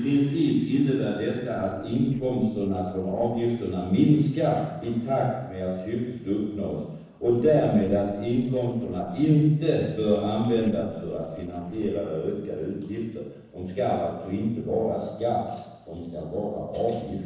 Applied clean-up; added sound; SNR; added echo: neural separator model SepFormer DNS4.